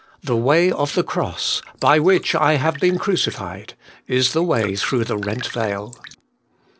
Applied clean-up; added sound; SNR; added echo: neural separator model SepFormer DNS4.